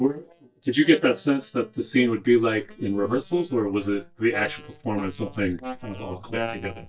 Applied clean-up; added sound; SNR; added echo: neural mask model DeepFilterNet 3.